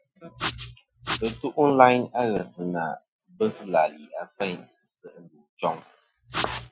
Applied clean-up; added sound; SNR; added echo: classical method Wiener filter.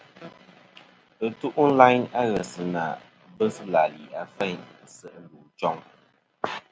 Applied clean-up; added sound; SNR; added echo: none; none; none; none.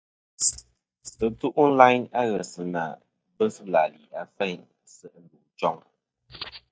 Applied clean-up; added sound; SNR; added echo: neural mask model DeepFilterNet 3.